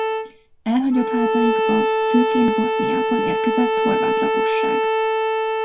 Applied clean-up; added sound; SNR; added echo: none; Bowed string instrument; -3 dB; reverberation time 0.2 s.